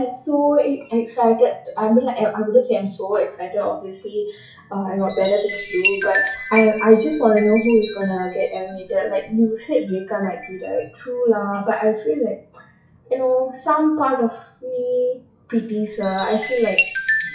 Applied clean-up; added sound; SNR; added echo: classical method WPE with log-MMSE.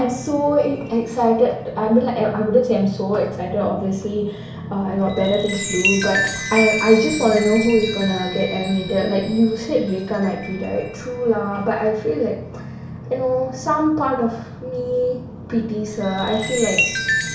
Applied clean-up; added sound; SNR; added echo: none; Chime; 9 dB; reverberation time 0.6 s.